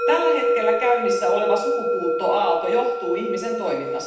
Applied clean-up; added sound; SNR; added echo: none; Musical instrument; -2 dB; reverberation time 0.8 s.